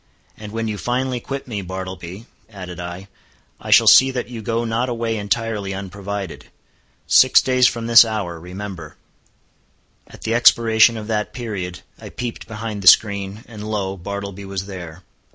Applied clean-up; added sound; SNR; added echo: none; none; none; none.